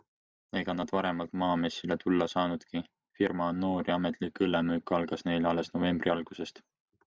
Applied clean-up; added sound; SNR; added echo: none; none; none; none.